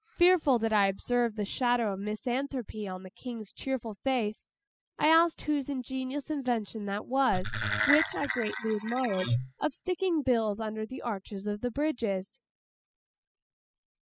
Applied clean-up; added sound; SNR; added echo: classical method spectral subtraction.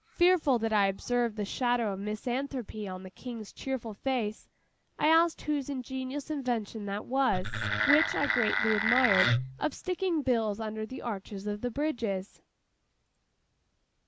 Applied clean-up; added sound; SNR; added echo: none; Wood; -2 dB; none.